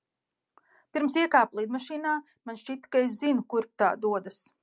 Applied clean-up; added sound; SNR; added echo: none; none; none; none.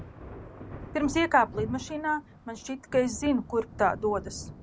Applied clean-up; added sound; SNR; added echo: none; Thunder; 13 dB; none.